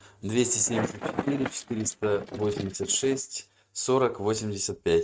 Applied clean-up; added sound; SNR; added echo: neural mask model RNNoise.